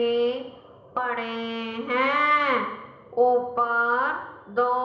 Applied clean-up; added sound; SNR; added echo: none; none; none; reverberation time 0.9 s.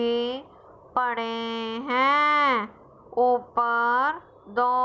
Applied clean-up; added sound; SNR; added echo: none; none; none; none.